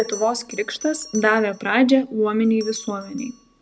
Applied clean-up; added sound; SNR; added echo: none; Bell; 19 dB; none.